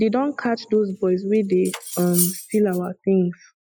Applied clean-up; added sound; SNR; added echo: classical method Wiener filter.